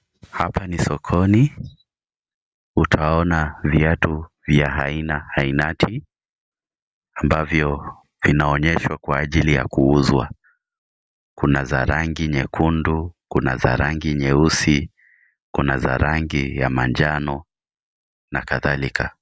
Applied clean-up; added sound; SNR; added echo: none; none; none; none.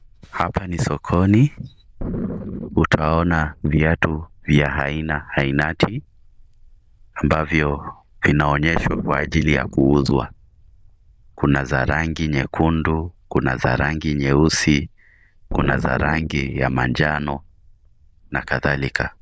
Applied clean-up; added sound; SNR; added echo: neural diffusion model UNIVERSE++.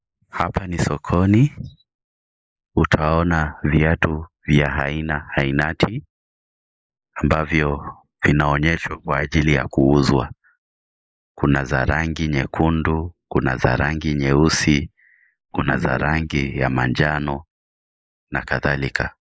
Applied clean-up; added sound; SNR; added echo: neural mask model Resemble Enhance denoiser.